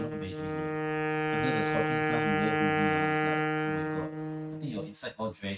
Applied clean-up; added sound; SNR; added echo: neural mask model RNNoise.